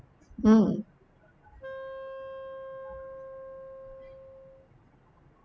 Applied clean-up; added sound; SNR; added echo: none; Wind instrument, woodwind instrument; 12 dB; none.